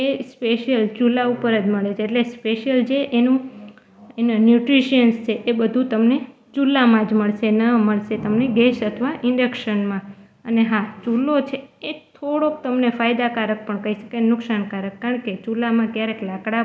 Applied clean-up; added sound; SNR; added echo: none; none; none; none.